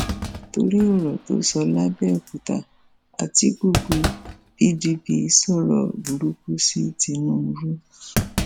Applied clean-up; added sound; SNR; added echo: none; Thump, thud; 9 dB; none.